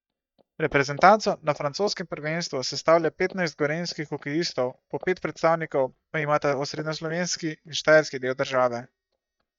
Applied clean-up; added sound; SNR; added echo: neural mask model DeepFilterNet 3.